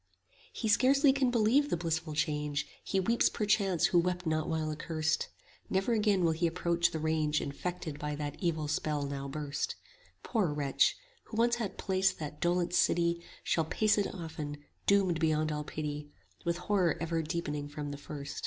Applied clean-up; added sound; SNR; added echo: none; none; none; none.